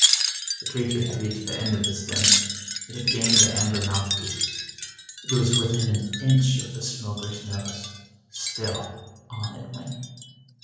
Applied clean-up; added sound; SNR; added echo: none; Wind chime; -1 dB; reverberation time 1.0 s.